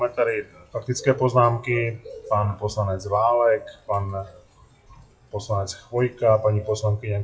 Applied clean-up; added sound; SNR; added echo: classical method WPE with log-MMSE.